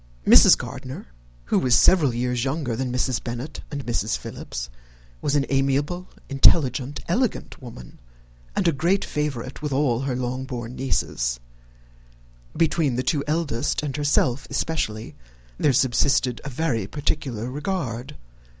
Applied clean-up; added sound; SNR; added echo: none; none; none; none.